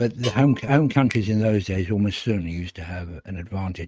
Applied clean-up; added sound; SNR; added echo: neural mask model RNNoise.